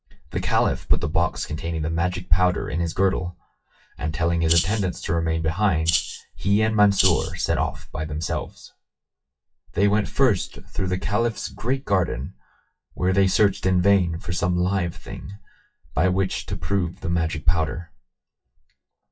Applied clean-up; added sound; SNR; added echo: classical method WPE with log-MMSE.